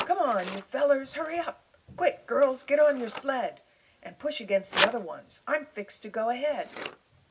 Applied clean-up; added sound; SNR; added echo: none; Scissors; 9 dB; reverberation time 0.4 s.